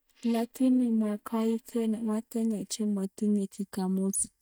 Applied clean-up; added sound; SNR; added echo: neural mask model DeepFilterNet 3.